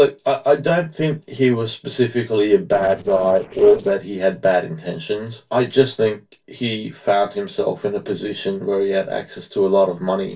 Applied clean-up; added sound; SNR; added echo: neural separator model SepFormer DNS4.